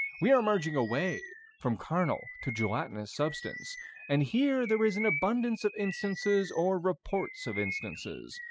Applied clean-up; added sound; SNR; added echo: classical method spectral subtraction.